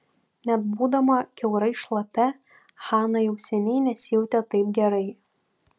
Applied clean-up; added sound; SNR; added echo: none; none; none; none.